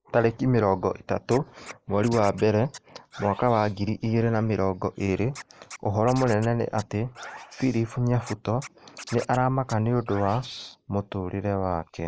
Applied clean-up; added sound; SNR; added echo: neural mask model Resemble Enhance denoiser.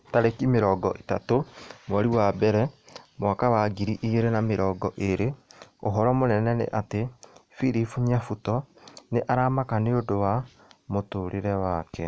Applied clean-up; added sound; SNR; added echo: none; none; none; none.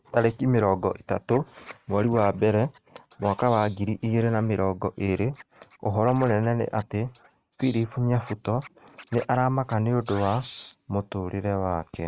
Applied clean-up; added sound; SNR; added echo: neural mask model RNNoise.